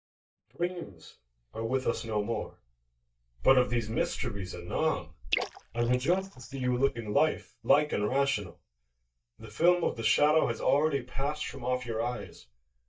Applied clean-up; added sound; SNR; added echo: neural mask model DeepFilterNet 3.